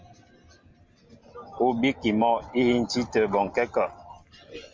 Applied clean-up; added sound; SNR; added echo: none; none; none; none.